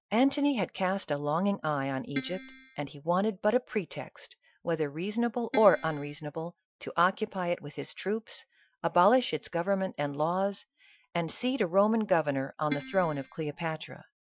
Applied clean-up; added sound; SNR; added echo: classical method Wiener filter.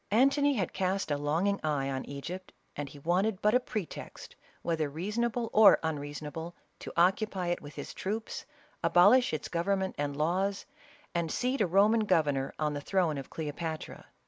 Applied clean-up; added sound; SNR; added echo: none; none; none; none.